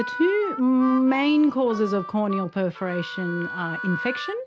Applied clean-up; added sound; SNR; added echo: none; Harmonica; 11 dB; none.